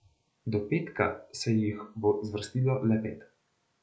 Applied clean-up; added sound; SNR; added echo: none; none; none; none.